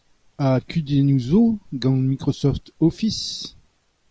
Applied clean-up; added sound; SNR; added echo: none; none; none; none.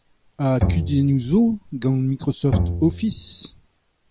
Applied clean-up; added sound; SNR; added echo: none; Bowed string instrument; 4 dB; none.